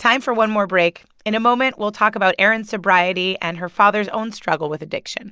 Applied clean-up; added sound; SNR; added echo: none; none; none; none.